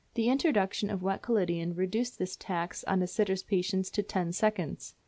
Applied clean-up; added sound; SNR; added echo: none; none; none; none.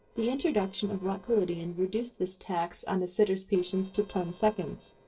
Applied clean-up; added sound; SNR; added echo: neural separator model SepFormer DNS4.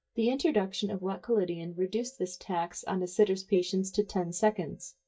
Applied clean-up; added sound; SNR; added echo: neural mask model DeepFilterNet 3.